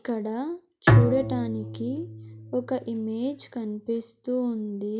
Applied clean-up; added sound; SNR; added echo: none; Bowed string instrument; -2 dB; none.